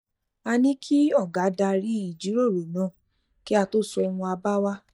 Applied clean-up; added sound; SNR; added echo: neural mask model DeepFilterNet 3.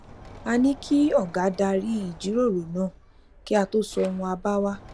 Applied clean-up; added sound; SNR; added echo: none; Sliding door; 20 dB; none.